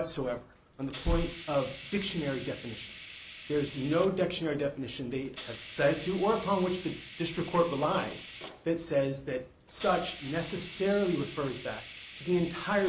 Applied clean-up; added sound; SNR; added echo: none; Hiss; 16 dB; none.